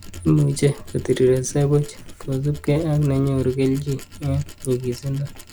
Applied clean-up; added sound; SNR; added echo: none; Tools; 18 dB; none.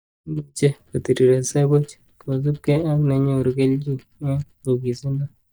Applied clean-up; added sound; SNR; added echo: neural mask model DeepFilterNet 3.